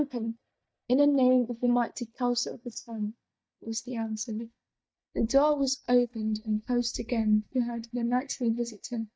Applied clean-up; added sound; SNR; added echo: neural mask model DeepFilterNet 3.